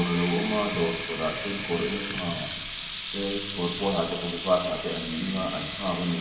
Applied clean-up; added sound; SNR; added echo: none; Water tap, faucet; 6 dB; reverberation time 2.5 s.